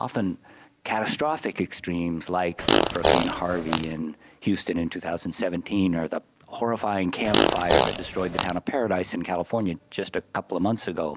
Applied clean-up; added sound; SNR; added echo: none; Fart; -4 dB; none.